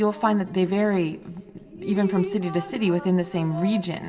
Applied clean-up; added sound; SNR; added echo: none; Drip; 12 dB; reverberation time 2.0 s.